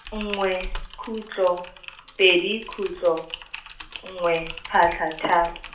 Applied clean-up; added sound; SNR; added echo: none; Typing; 13 dB; reverberation time 0.4 s.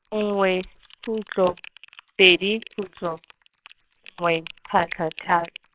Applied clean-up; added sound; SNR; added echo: neural separator model SepFormer WHAMR!.